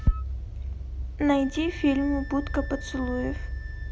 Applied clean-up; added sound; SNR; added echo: none; Wind instrument, woodwind instrument; 19 dB; none.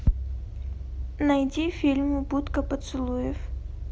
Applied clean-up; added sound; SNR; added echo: none; none; none; none.